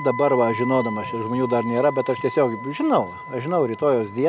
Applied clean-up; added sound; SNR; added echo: none; Wind instrument, woodwind instrument; 11 dB; none.